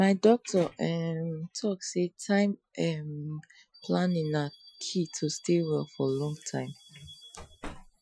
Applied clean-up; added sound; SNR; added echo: classical method Wiener filter.